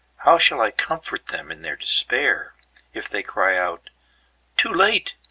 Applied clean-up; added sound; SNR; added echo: none; none; none; none.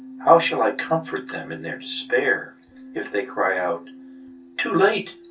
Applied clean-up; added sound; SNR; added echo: none; Keyboard (musical); 18 dB; reverberation time 0.3 s.